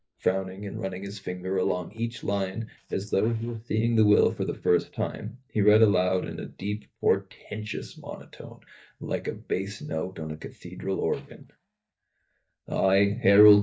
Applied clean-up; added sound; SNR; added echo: neural mask model DeepFilterNet 3.